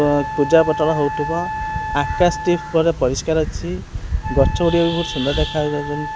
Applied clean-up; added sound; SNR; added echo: none; Wind instrument, woodwind instrument; 10 dB; none.